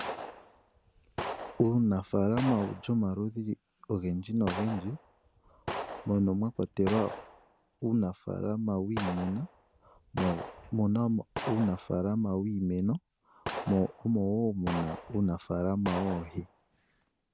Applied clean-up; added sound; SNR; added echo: none; Gunshot, gunfire; 11 dB; none.